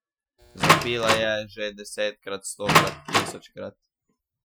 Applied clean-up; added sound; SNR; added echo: classical method Wiener filter.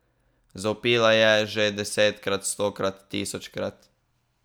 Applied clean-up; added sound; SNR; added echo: none; none; none; none.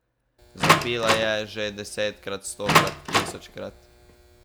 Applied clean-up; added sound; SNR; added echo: none; Door; -5 dB; none.